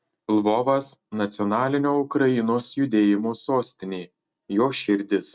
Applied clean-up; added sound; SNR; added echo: none; none; none; none.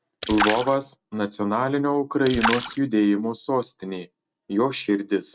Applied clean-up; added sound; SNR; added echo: none; Splash, splatter; 7 dB; none.